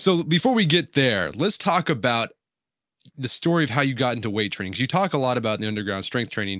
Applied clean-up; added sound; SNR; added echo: none; none; none; none.